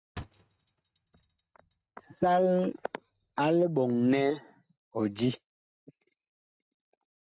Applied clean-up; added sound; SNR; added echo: neural mask model RNNoise.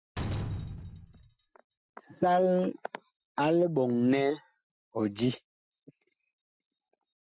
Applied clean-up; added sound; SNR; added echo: classical method Wiener filter.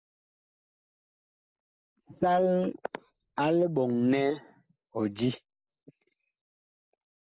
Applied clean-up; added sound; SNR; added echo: neural mask model Resemble Enhance denoiser.